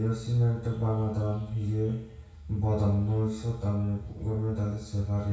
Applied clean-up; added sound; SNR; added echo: none; none; none; reverberation time 0.6 s.